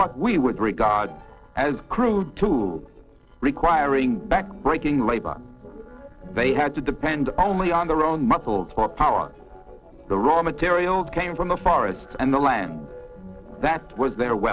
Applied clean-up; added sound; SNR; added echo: neural separator model SepFormer DNS4.